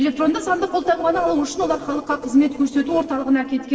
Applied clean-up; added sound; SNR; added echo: neural separator model SepFormer DNS4.